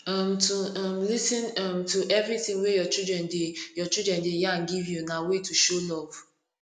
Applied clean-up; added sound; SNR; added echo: none; none; none; none.